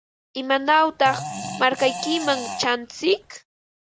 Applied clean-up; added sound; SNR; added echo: none; Fart; 10 dB; none.